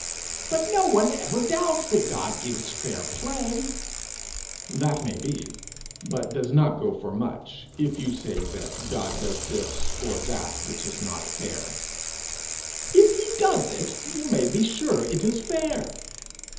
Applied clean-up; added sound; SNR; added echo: none; Bicycle; 6 dB; reverberation time 1.2 s.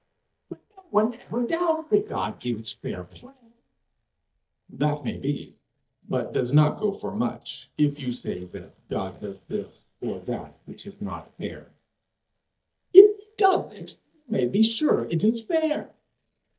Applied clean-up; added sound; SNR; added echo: neural mask model DeepFilterNet 3.